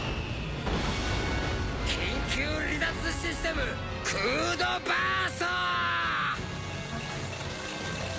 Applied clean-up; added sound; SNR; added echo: none; Wind instrument, woodwind instrument; 16 dB; none.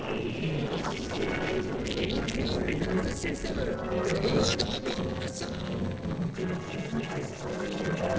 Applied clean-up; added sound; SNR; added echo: neural separator model SepFormer DNS4.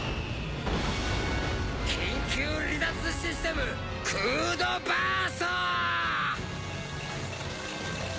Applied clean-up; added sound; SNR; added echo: none; none; none; none.